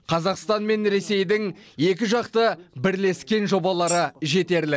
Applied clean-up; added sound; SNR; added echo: neural mask model Resemble Enhance denoiser.